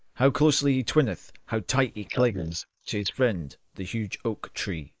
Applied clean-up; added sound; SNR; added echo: neural mask model Resemble Enhance denoiser.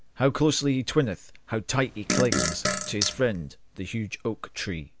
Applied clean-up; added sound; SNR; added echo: none; Fart; 1 dB; none.